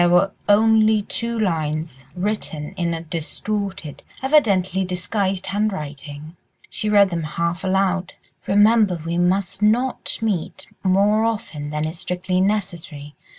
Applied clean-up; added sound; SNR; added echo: none; none; none; none.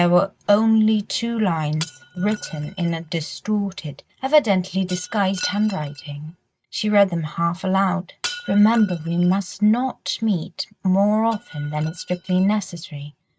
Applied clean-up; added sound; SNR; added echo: neural mask model RNNoise.